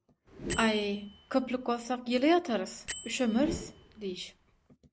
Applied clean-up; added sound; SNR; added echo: none; Bell + Whoosh, swoosh, swish; 12 dB; none.